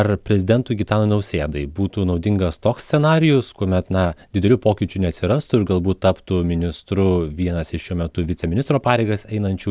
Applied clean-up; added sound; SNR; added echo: none; none; none; none.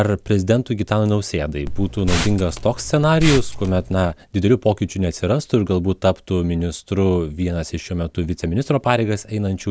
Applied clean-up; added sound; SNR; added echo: none; Liquid; 5 dB; none.